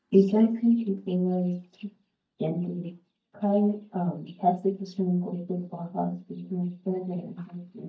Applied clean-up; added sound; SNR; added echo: neural mask model DeepFilterNet 3.